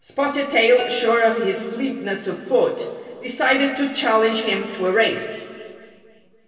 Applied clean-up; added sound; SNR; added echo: none; Glass; 11 dB; reverberation time 2.9 s.